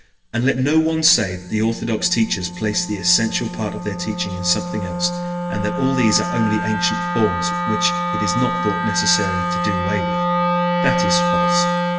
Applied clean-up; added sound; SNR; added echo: none; Wind instrument, woodwind instrument; 1 dB; reverberation time 0.9 s.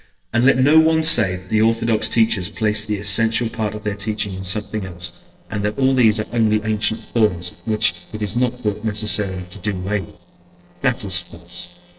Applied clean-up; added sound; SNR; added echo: neural separator model SepFormer DNS4.